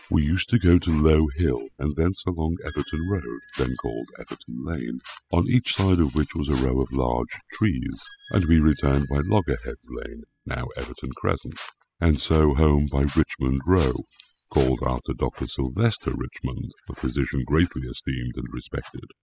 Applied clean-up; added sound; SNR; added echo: classical method spectral subtraction.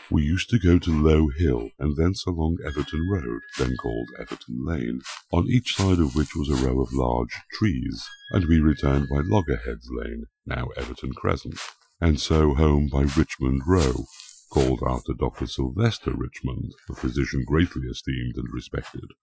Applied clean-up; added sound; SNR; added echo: classical method Wiener filter.